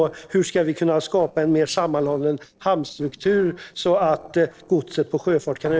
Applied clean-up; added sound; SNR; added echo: neural separator model SepFormer DNS4.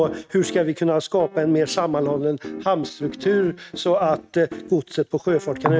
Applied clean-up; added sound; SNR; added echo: neural mask model RNNoise.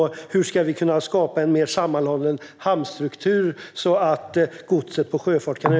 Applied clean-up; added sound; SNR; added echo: none; none; none; none.